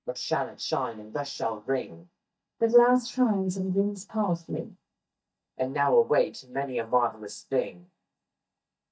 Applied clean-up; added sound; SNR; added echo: neural mask model DeepFilterNet 3.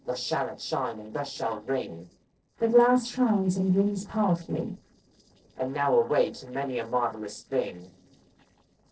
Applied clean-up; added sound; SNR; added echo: neural separator model SepFormer DNS4.